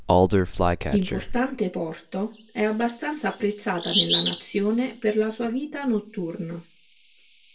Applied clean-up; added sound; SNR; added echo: none; Bird vocalization, bird call, bird song; 0 dB; reverberation time 0.2 s.